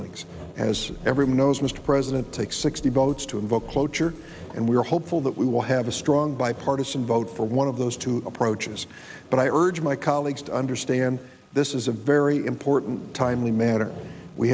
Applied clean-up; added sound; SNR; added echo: none; Drum kit + Sawing; 19 dB; none.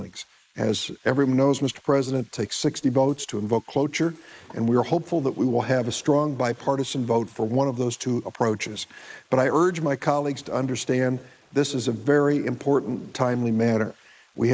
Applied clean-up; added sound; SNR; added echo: neural mask model Resemble Enhance denoiser.